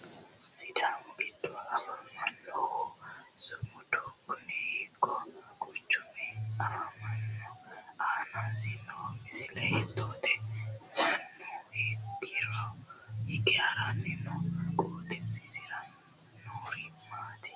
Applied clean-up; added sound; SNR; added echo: none; none; none; none.